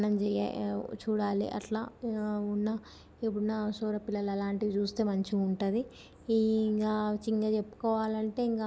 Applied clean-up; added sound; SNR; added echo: none; none; none; none.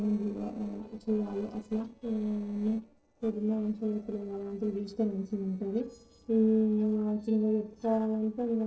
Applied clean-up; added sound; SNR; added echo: neural separator model SepFormer DNS4.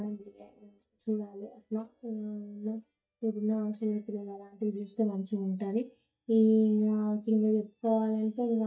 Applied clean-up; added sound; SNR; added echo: neural mask model DeepFilterNet 3.